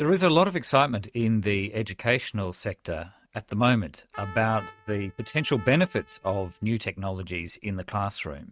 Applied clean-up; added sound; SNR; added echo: neural mask model RNNoise.